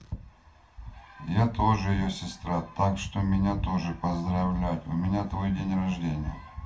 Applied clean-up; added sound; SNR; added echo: none; none; none; reverberation time 0.3 s.